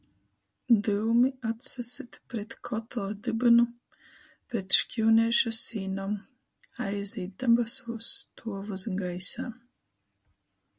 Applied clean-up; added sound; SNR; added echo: none; none; none; none.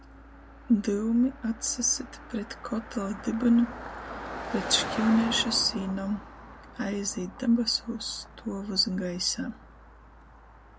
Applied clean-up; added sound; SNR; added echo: none; Car passing by; 12 dB; none.